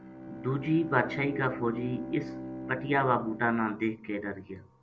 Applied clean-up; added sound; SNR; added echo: none; Bowed string instrument; 10 dB; none.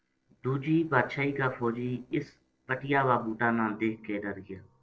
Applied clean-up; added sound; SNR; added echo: neural separator model SepFormer DNS4.